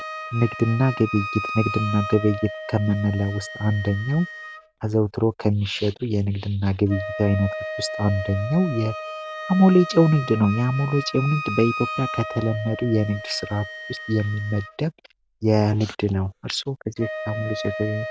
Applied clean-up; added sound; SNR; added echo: none; Wind instrument, woodwind instrument; 11 dB; none.